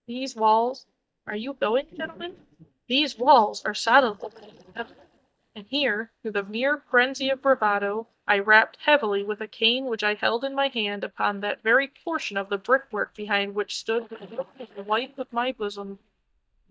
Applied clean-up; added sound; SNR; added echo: neural mask model DeepFilterNet 3.